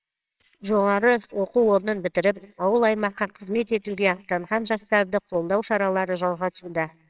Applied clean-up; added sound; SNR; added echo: neural separator model SepFormer WHAMR!.